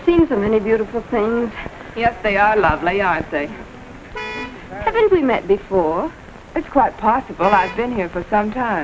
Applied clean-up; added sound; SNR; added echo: none; Vehicle horn, car horn, honking; 13 dB; none.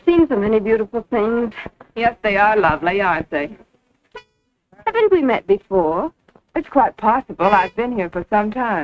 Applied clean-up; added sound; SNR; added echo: neural mask model RNNoise.